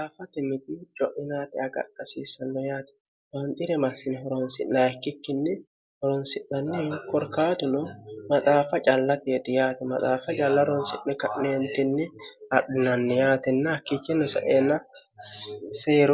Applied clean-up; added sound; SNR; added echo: none; none; none; none.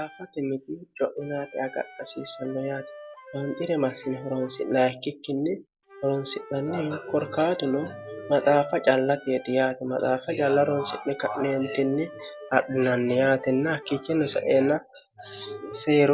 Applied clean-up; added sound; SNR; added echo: none; Wind instrument, woodwind instrument; 19 dB; none.